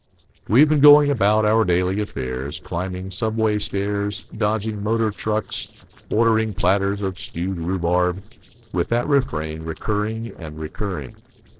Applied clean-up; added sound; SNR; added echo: neural separator model SepFormer DNS4.